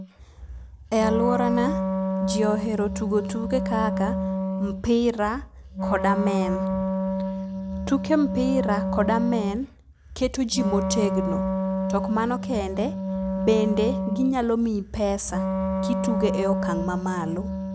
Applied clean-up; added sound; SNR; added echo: none; Wind instrument, woodwind instrument; 2 dB; none.